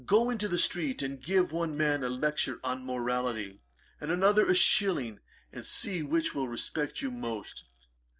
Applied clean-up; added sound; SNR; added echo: neural separator model SepFormer DNS4.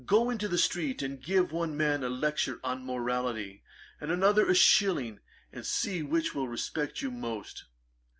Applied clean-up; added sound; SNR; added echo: none; none; none; none.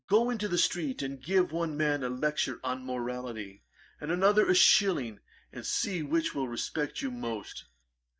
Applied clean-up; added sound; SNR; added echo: neural mask model DeepFilterNet 3.